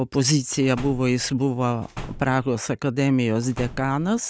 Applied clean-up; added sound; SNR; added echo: none; Slam; 15 dB; none.